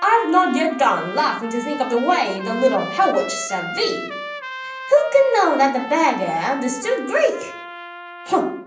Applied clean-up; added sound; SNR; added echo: none; Trumpet; 13 dB; reverberation time 0.6 s.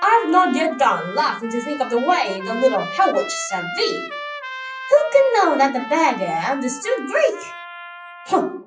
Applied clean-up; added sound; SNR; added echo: classical method WPE with log-MMSE.